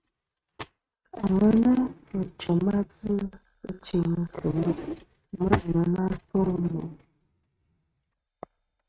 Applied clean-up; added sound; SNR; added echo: neural mask model RNNoise.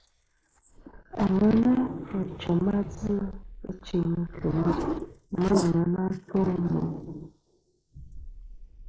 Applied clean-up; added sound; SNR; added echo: neural mask model Resemble Enhance denoiser.